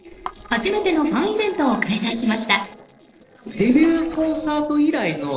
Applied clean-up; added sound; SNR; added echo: neural separator model SepFormer DNS4.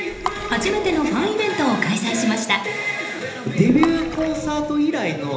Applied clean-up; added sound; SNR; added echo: none; Water / Splash, splatter; 13 dB; reverberation time 1.0 s.